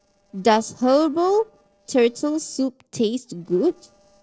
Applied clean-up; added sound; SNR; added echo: neural separator model SepFormer DNS4.